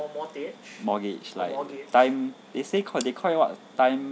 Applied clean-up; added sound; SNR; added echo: none; none; none; none.